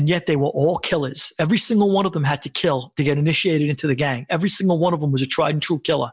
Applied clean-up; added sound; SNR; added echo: none; none; none; none.